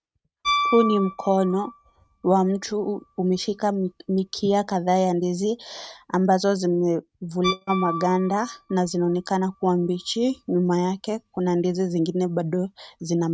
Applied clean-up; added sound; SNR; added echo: neural mask model RNNoise.